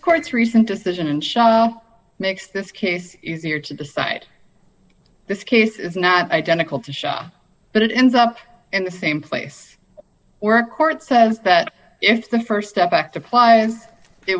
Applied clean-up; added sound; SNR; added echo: neural separator model SepFormer DNS4.